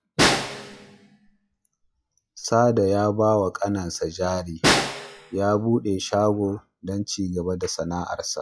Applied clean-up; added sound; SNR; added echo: classical method log-MMSE.